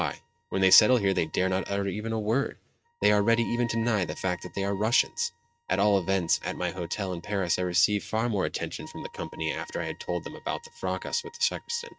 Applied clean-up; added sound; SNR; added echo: neural mask model RNNoise.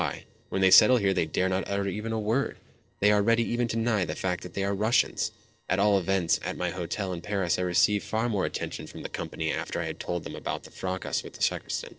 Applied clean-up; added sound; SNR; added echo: neural separator model SepFormer DNS4.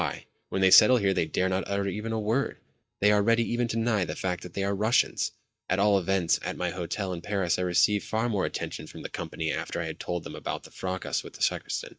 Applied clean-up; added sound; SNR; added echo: neural mask model DeepFilterNet 3.